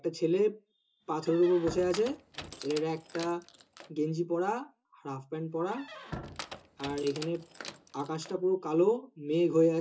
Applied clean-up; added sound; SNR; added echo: none; Squeak; 14 dB; reverberation time 0.2 s.